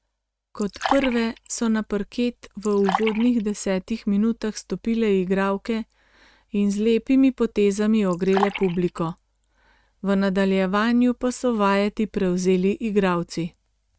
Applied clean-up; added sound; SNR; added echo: neural mask model RNNoise.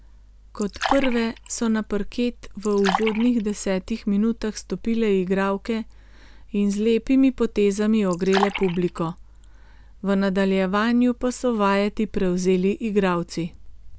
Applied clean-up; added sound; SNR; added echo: none; Fill (with liquid); 10 dB; none.